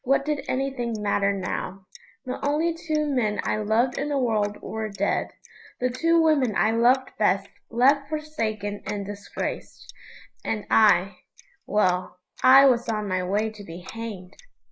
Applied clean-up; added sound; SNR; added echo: neural mask model Resemble Enhance denoiser.